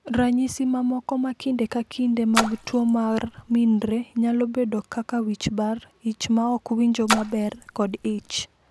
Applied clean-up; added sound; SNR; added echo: none; Splash, splatter; 7 dB; none.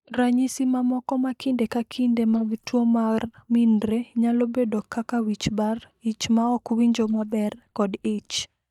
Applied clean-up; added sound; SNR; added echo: neural mask model DeepFilterNet 3.